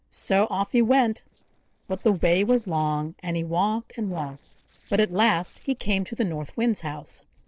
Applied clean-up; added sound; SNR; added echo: neural separator model SepFormer DNS4.